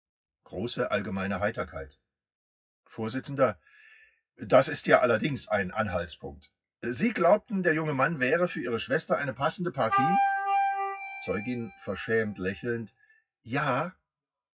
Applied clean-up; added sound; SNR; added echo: classical method WPE with log-MMSE.